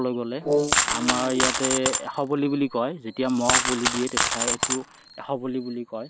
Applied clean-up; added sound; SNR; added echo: none; Brass instrument + Coin (dropping); -2 dB; none.